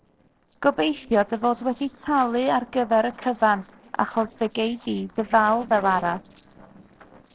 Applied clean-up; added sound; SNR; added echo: neural separator model SepFormer DNS4.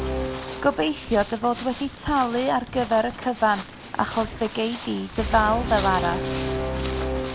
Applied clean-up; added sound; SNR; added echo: none; Walk, footsteps + Brass instrument; 6 dB; none.